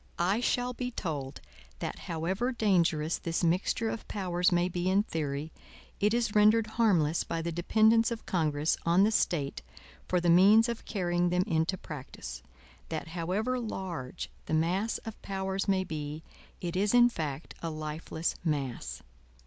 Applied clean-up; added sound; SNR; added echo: none; none; none; none.